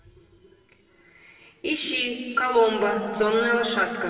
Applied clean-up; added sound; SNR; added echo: none; none; none; reverberation time 2.3 s.